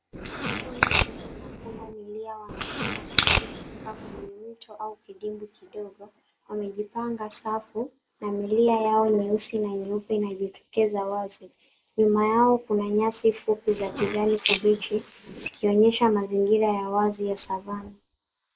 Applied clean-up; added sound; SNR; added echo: neural mask model Resemble Enhance denoiser.